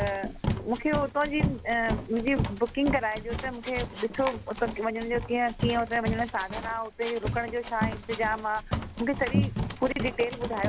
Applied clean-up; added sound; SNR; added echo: none; Run; 4 dB; none.